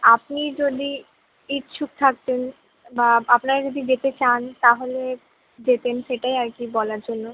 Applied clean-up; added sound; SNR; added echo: none; none; none; none.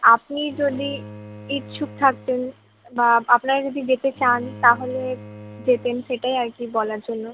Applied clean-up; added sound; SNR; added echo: none; Bowed string instrument; 19 dB; none.